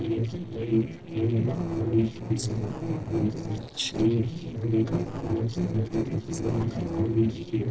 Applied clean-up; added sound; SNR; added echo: neural separator model SepFormer DNS4.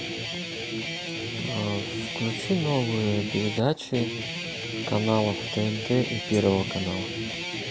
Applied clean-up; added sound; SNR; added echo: none; Guitar; 4 dB; none.